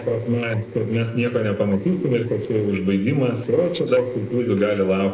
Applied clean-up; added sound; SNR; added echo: neural separator model SepFormer DNS4.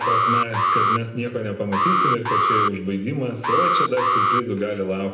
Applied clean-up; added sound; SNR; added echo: none; Alarm; -3 dB; reverberation time 0.8 s.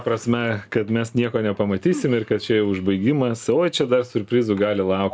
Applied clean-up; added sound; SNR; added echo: none; none; none; none.